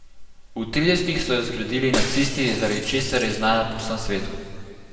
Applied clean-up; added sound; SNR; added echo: none; Shatter; 9 dB; reverberation time 2.2 s.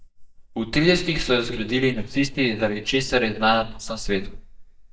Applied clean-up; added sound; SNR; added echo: neural mask model DeepFilterNet 3.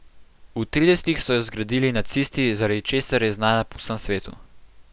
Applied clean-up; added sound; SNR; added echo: none; none; none; none.